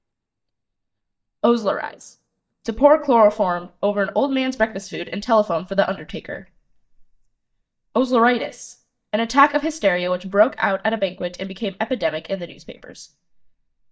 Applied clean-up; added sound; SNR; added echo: neural mask model DeepFilterNet 3.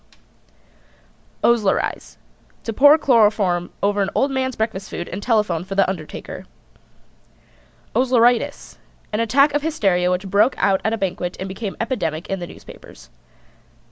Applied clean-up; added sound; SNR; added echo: none; none; none; none.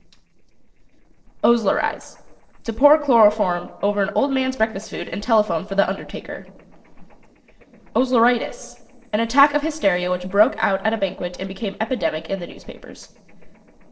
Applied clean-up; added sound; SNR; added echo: neural separator model SepFormer DNS4.